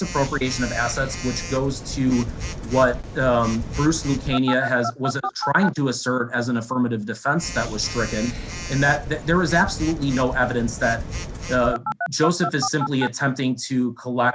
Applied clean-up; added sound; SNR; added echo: none; Telephone; 9 dB; none.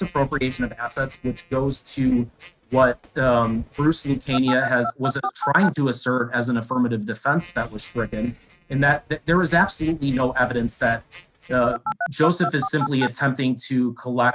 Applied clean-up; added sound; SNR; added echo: neural mask model RNNoise.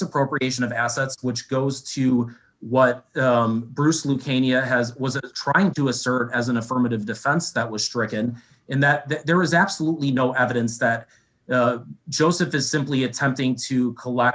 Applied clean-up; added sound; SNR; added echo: none; none; none; none.